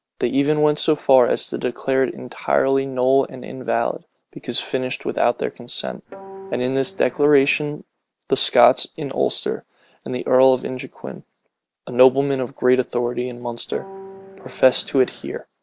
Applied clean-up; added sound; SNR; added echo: none; Guitar; 18 dB; none.